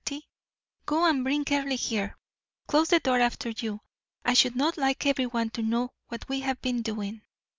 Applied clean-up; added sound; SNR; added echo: none; none; none; none.